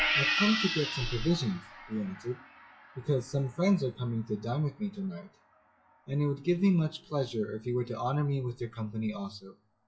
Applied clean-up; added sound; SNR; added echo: classical method WPE with log-MMSE.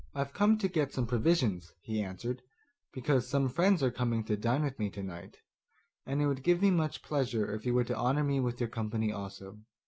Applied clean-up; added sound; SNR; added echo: none; none; none; none.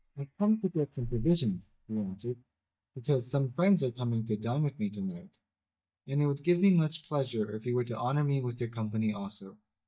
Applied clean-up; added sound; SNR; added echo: neural mask model DeepFilterNet 3.